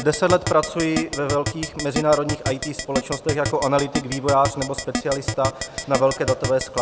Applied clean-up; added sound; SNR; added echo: none; Keyboard (musical); 6 dB; none.